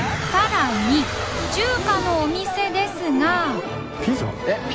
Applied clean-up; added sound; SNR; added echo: none; none; none; none.